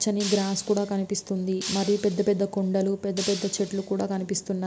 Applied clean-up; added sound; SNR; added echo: none; Shatter; 13 dB; none.